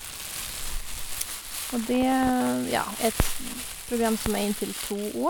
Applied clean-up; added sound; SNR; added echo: none; Crackle + Crumpling, crinkling; 4 dB; none.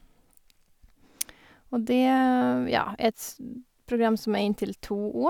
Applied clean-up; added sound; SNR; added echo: none; none; none; none.